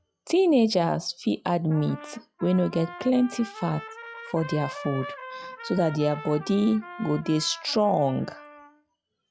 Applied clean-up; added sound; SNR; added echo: classical method log-MMSE.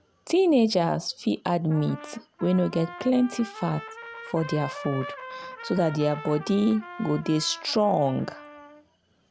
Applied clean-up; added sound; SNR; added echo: none; Trumpet; 16 dB; none.